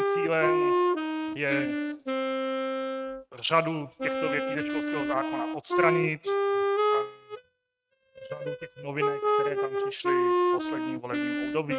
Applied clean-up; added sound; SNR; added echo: neural mask model RNNoise.